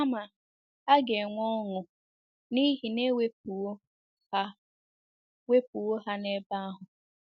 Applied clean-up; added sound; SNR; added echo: none; none; none; none.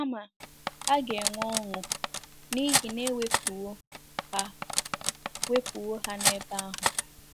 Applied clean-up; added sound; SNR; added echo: none; Cutlery, silverware; -1 dB; none.